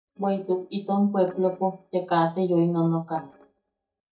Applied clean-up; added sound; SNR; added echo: neural mask model DeepFilterNet 3.